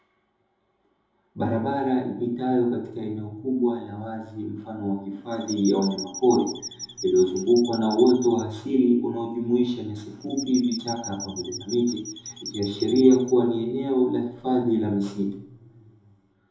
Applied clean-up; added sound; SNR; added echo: none; Squeak / Chirp, tweet; 14 dB; reverberation time 2.6 s.